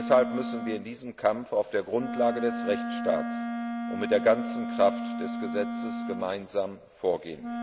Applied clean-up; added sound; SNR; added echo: none; Wind instrument, woodwind instrument; 5 dB; none.